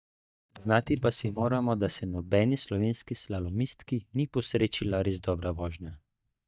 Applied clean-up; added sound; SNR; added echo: neural mask model DeepFilterNet 3.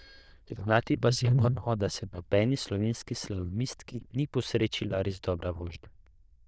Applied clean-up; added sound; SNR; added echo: neural diffusion model UNIVERSE++.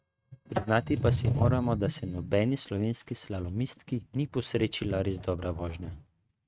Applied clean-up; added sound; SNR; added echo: neural mask model RNNoise.